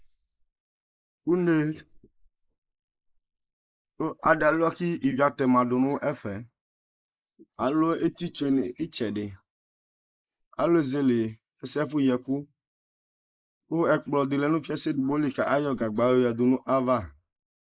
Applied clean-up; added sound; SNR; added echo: neural mask model Resemble Enhance denoiser.